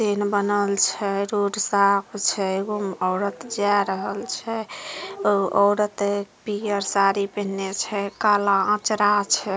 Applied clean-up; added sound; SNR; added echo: none; none; none; none.